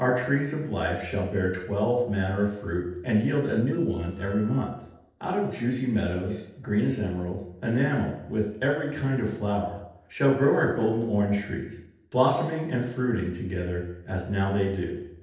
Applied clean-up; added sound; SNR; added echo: neural separator model SepFormer DNS4.